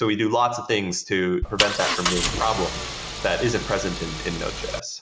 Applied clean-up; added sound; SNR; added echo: none; Engine; 3 dB; none.